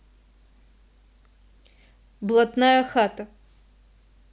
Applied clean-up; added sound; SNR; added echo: none; none; none; none.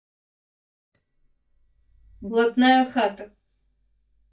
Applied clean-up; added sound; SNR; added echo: neural mask model DeepFilterNet 3.